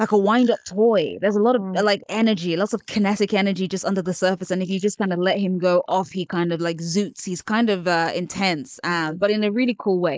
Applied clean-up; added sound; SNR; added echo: neural mask model Resemble Enhance denoiser.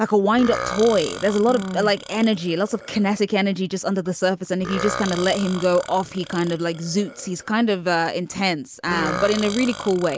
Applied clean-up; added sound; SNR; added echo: none; Burping, eructation; 13 dB; none.